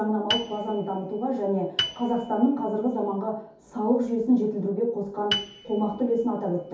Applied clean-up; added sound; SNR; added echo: none; Piano; 9 dB; reverberation time 0.6 s.